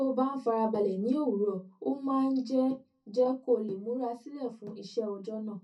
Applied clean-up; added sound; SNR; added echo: none; none; none; reverberation time 0.3 s.